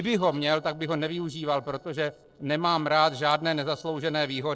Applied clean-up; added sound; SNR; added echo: neural separator model SepFormer DNS4.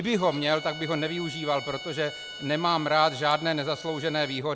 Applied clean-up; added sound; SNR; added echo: none; Bowed string instrument; 14 dB; none.